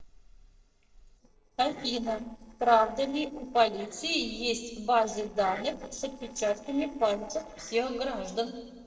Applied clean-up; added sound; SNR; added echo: neural separator model SepFormer DNS4.